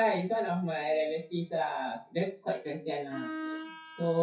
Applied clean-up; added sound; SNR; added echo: classical method WPE with log-MMSE.